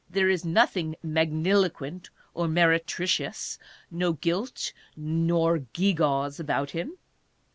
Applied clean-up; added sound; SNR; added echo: none; none; none; none.